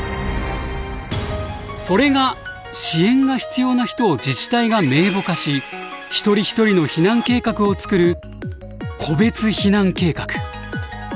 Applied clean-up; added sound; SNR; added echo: none; none; none; none.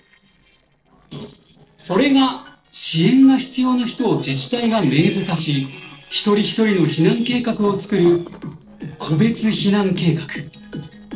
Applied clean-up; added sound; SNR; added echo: neural separator model SepFormer DNS4.